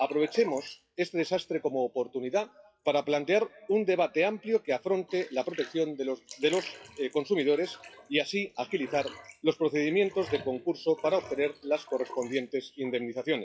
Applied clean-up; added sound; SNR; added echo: classical method WPE with log-MMSE.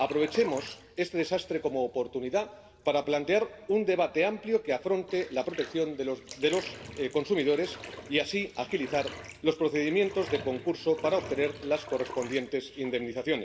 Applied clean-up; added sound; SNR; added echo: none; Bathtub (filling or washing); 16 dB; reverberation time 1.6 s.